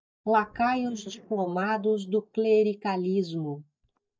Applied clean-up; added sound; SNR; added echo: neural mask model DeepFilterNet 3.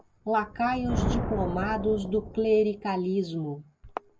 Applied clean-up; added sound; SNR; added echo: none; Thunder; 7 dB; none.